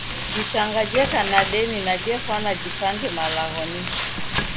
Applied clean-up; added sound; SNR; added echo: none; Frying (food); 3 dB; none.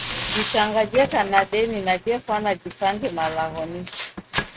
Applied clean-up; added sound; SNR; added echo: neural mask model RNNoise.